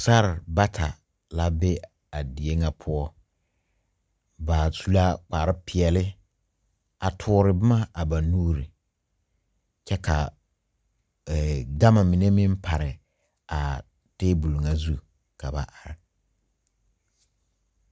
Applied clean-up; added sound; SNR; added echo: none; none; none; none.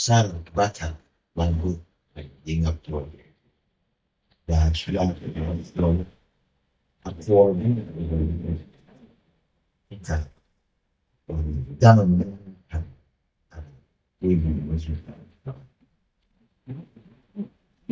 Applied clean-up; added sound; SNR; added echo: neural mask model DeepFilterNet 3.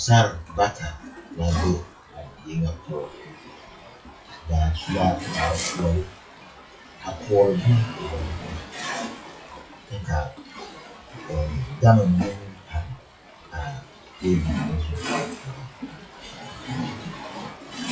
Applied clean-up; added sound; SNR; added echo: classical method WPE with log-MMSE.